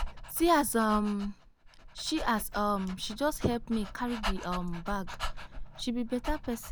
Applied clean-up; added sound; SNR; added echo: none; Dog; 7 dB; none.